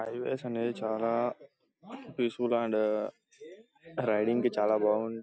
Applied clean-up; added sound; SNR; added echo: none; none; none; none.